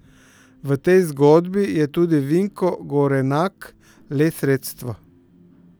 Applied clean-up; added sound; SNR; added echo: none; none; none; none.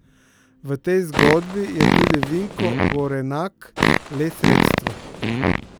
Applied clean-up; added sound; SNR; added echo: none; Fart; -4 dB; none.